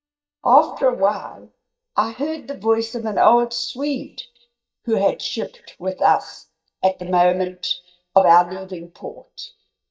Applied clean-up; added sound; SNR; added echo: neural mask model DeepFilterNet 3.